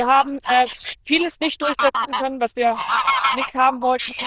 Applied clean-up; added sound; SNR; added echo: neural diffusion model UNIVERSE++.